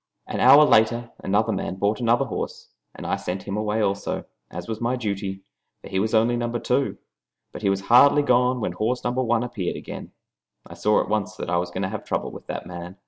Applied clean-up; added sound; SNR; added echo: none; none; none; none.